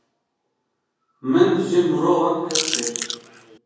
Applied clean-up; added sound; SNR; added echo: none; Chewing, mastication / Crushing; 4 dB; reverberation time 1.3 s.